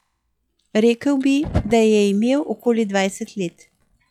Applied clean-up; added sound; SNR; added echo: classical method log-MMSE.